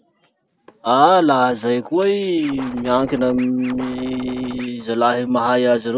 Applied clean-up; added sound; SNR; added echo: none; Scratching (performance technique); 17 dB; none.